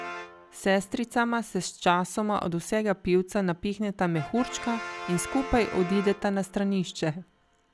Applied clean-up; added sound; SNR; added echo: none; Brass instrument; 14 dB; none.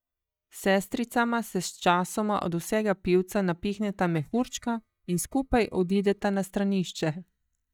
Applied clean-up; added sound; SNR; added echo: neural mask model DeepFilterNet 3.